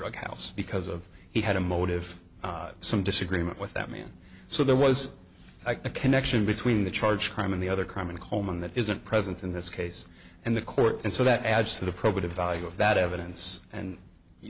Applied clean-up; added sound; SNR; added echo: none; none; none; none.